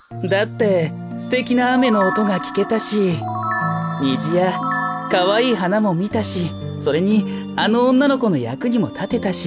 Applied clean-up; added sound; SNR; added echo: none; none; none; none.